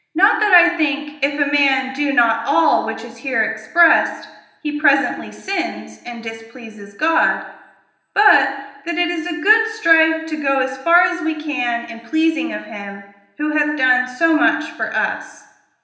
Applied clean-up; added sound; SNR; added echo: none; none; none; reverberation time 0.9 s.